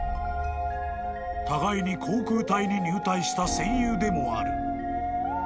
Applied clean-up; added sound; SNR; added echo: none; none; none; none.